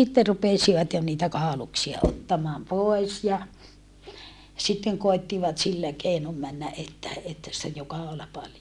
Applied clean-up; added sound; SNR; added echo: none; none; none; none.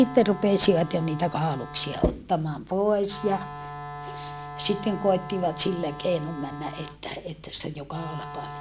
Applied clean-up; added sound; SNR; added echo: none; Wind instrument, woodwind instrument; 13 dB; none.